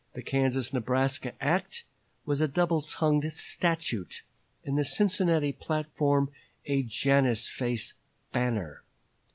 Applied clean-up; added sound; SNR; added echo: none; none; none; none.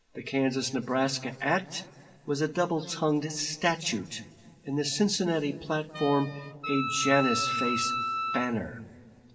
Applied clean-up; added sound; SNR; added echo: none; Wind instrument, woodwind instrument; 3 dB; reverberation time 2.0 s.